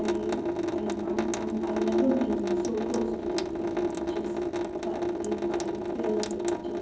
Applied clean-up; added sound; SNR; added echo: none; Drip / Sink (filling or washing) / Water tap, faucet; -4 dB; reverberation time 0.7 s.